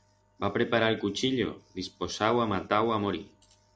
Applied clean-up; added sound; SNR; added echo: none; none; none; none.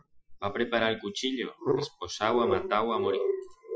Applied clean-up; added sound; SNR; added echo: classical method Wiener filter.